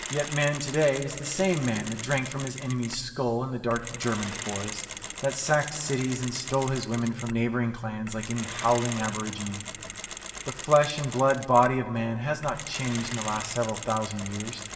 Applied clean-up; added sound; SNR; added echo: none; Mechanisms; 10 dB; reverberation time 2.2 s.